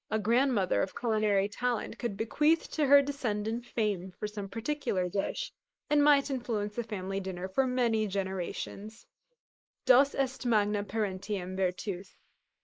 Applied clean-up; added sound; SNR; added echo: neural mask model Resemble Enhance denoiser.